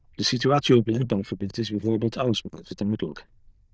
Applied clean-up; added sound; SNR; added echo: neural diffusion model UNIVERSE++.